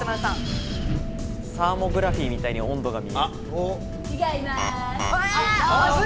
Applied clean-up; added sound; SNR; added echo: none; Wind; 4 dB; none.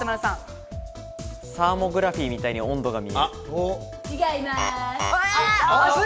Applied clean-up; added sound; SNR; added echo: none; none; none; none.